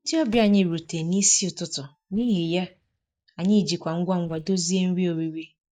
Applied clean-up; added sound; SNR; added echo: neural mask model DeepFilterNet 3.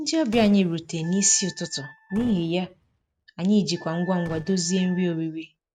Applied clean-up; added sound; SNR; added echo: neural mask model RNNoise.